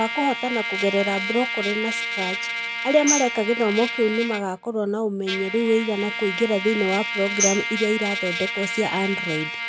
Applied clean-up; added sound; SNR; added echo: none; Tambourine + Trumpet; 4 dB; none.